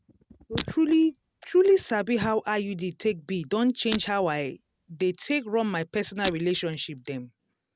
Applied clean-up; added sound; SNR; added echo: none; Shatter; 15 dB; none.